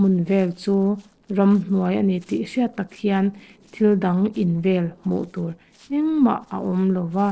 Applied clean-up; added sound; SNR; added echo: neural separator model SepFormer DNS4.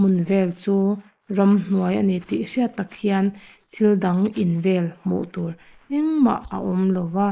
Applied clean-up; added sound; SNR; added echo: neural mask model Resemble Enhance denoiser.